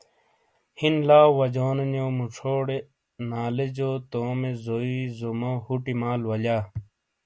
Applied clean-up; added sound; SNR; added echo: none; none; none; none.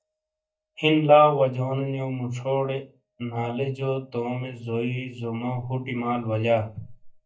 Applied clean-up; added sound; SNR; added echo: neural mask model DeepFilterNet 3.